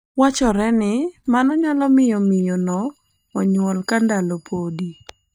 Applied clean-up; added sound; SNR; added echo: neural mask model DeepFilterNet 3.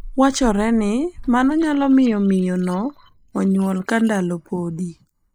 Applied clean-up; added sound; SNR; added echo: neural mask model Resemble Enhance denoiser.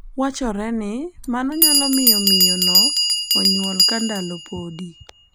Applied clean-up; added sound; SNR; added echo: none; Bell; -5 dB; none.